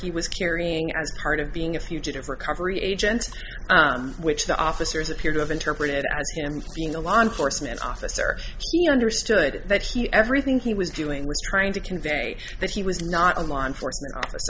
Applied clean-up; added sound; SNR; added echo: none; none; none; none.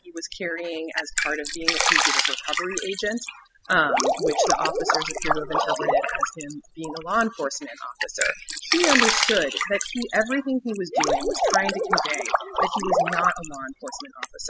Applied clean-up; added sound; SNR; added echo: classical method spectral subtraction.